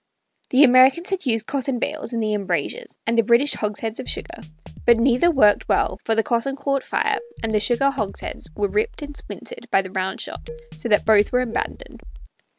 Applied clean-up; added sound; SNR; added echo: none; Drum kit + Dishes, pots, and pans; 15 dB; none.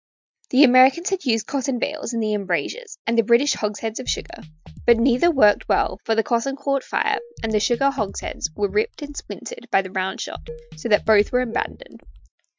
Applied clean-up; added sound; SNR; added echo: classical method Wiener filter.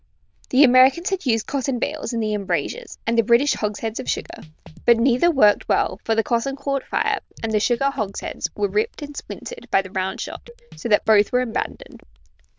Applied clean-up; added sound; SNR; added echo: neural diffusion model UNIVERSE++.